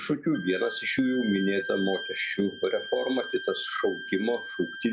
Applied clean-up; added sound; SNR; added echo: none; Wind instrument, woodwind instrument; 10 dB; none.